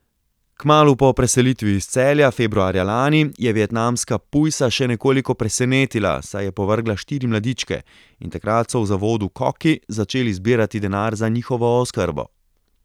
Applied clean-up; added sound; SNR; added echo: none; none; none; none.